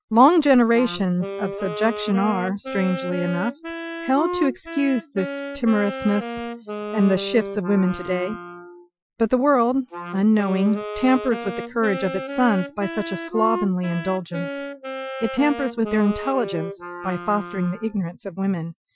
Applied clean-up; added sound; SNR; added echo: classical method Wiener filter.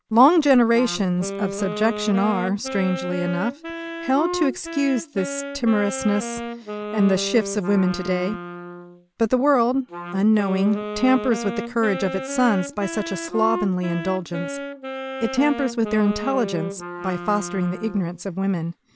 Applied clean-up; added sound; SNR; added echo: none; Wind instrument, woodwind instrument; 9 dB; none.